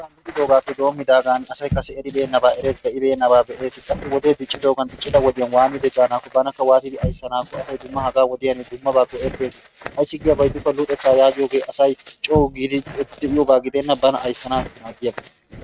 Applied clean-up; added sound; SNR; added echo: neural mask model RNNoise.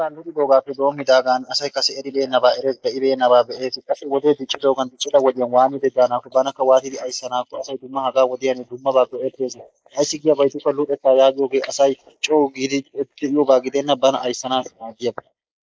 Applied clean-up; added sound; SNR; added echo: neural mask model Resemble Enhance denoiser.